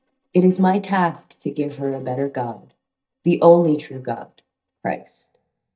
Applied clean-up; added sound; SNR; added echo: neural mask model DeepFilterNet 3.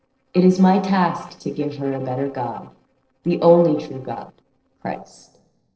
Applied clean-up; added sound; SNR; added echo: neural separator model SepFormer DNS4.